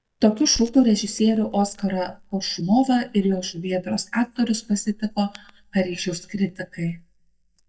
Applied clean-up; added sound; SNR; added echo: neural mask model DeepFilterNet 3.